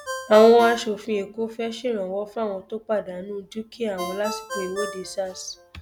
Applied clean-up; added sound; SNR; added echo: none; Ringtone; 14 dB; none.